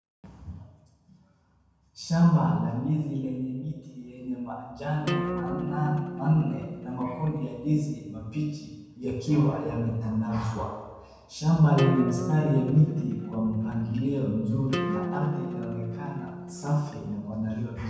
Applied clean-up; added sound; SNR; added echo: none; Acoustic guitar; 6 dB; reverberation time 1.1 s.